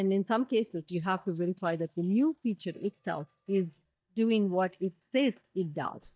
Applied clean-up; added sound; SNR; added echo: neural mask model DeepFilterNet 3.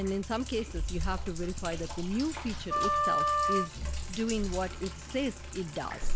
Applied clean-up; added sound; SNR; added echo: none; Sink (filling or washing) + Wind instrument, woodwind instrument; -2 dB; none.